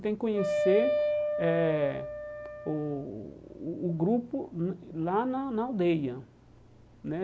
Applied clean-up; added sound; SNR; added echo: none; Wind instrument, woodwind instrument; 1 dB; none.